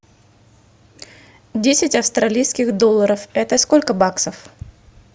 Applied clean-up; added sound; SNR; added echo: none; none; none; none.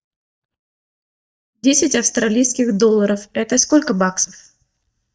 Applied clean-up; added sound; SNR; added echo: neural mask model DeepFilterNet 3.